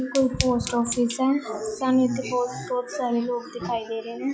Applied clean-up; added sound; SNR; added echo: classical method log-MMSE.